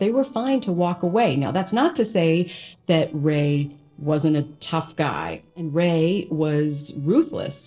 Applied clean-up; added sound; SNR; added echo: neural separator model SepFormer DNS4.